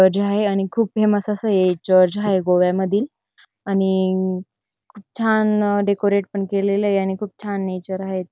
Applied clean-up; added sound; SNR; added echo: none; none; none; none.